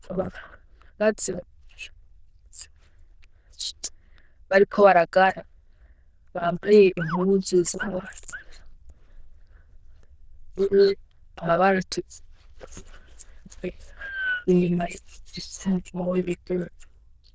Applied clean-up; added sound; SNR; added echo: neural diffusion model UNIVERSE++.